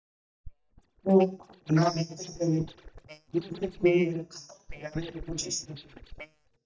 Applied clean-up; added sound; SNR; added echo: neural mask model DeepFilterNet 3.